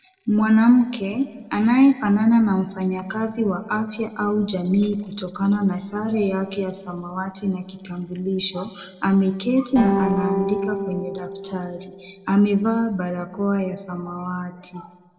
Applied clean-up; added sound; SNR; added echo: neural separator model SepFormer DNS4.